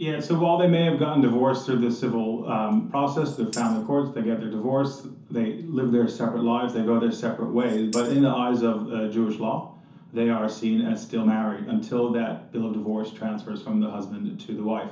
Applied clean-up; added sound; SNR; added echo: none; Tambourine; 19 dB; reverberation time 0.9 s.